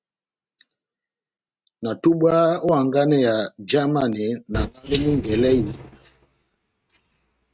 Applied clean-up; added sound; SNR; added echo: neural mask model RNNoise.